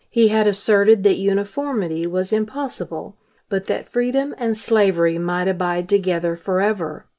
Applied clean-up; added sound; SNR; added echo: none; none; none; none.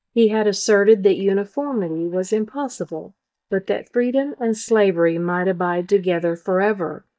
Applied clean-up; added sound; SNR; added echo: neural mask model DeepFilterNet 3.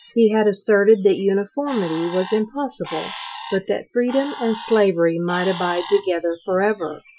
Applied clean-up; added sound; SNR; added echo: classical method Wiener filter.